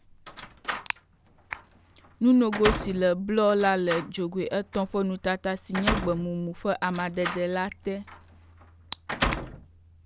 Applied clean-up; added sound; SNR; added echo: none; Slam; 8 dB; none.